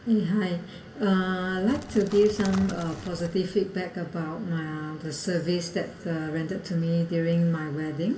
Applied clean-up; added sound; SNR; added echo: none; Crackle; 15 dB; reverberation time 1.6 s.